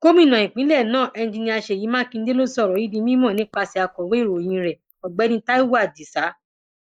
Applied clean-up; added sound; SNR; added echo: neural mask model Resemble Enhance denoiser.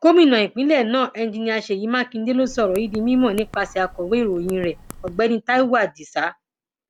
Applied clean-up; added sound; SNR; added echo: none; Typing; 19 dB; none.